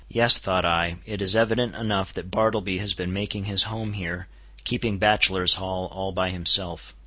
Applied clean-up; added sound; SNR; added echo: none; none; none; none.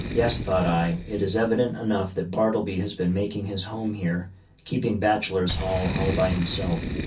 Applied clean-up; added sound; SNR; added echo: none; Boom; 9 dB; reverberation time 0.3 s.